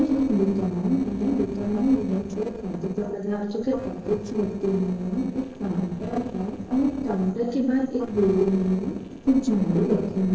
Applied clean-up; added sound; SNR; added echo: neural separator model SepFormer DNS4.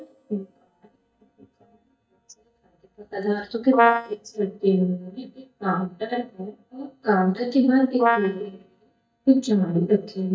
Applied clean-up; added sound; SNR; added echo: neural mask model DeepFilterNet 3.